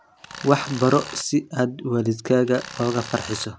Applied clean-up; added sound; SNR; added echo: none; Tools; 14 dB; none.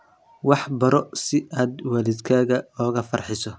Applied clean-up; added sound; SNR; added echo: none; none; none; none.